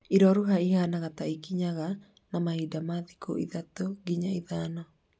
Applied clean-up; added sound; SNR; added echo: none; none; none; none.